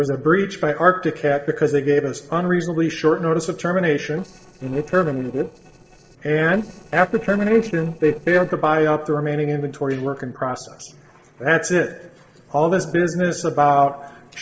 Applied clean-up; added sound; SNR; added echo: neural separator model SepFormer DNS4.